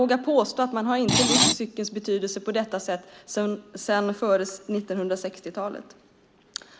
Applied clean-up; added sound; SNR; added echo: none; Screech; -5 dB; none.